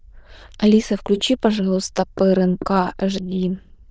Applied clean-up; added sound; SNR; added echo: neural diffusion model UNIVERSE++.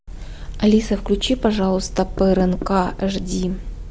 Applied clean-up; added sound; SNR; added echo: none; Knock; 14 dB; none.